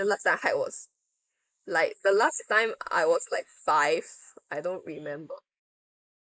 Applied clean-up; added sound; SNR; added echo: neural mask model Resemble Enhance denoiser.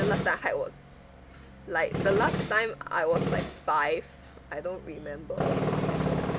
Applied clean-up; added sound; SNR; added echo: none; Tools; 2 dB; none.